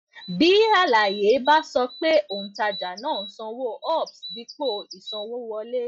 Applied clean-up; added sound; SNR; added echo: classical method log-MMSE.